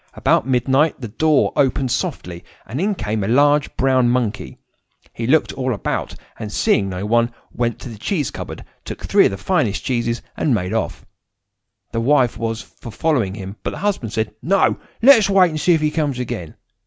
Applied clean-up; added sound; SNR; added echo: none; none; none; none.